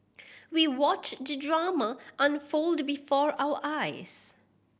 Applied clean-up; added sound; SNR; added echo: none; none; none; none.